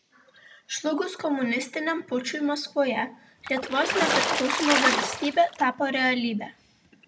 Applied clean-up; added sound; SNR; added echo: none; Water / Splash, splatter; 0 dB; none.